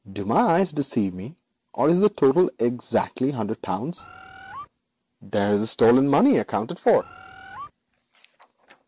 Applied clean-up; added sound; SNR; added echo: none; Bird; 17 dB; none.